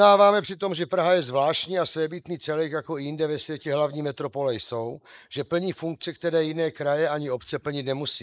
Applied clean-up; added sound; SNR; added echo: neural mask model Resemble Enhance denoiser.